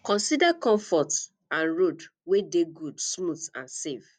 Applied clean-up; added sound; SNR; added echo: none; none; none; none.